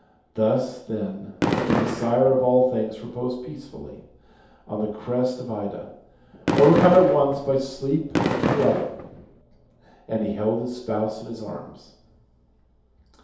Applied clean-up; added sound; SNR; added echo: none; Fireworks; 2 dB; reverberation time 0.8 s.